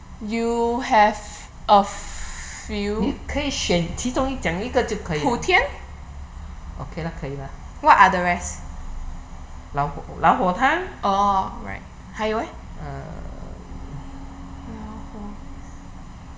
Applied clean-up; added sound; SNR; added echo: none; none; none; reverberation time 0.5 s.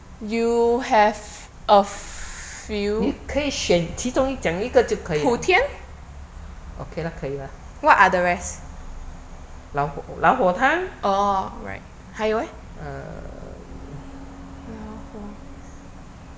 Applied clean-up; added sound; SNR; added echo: none; none; none; none.